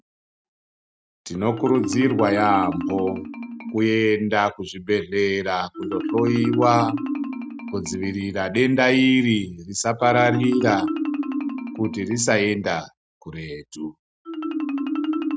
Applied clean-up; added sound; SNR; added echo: none; Marimba, xylophone; 6 dB; none.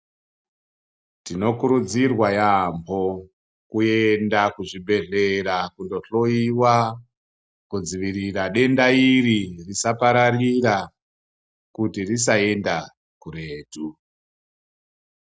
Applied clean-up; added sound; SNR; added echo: none; none; none; none.